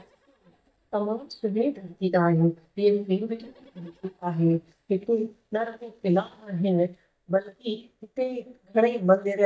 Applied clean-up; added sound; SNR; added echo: neural mask model DeepFilterNet 3.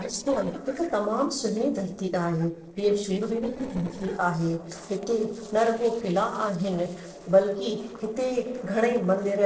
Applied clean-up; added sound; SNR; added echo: neural separator model SepFormer DNS4.